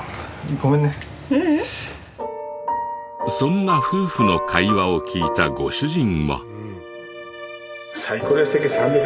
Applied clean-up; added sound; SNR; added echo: none; none; none; none.